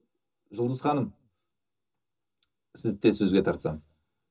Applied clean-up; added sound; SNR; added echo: none; none; none; reverberation time 0.2 s.